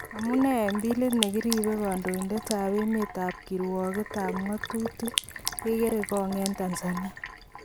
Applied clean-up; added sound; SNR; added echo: none; Sink (filling or washing); 8 dB; none.